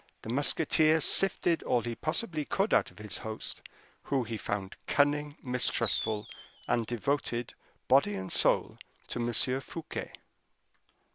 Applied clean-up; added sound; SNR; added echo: none; Fireworks; 9 dB; none.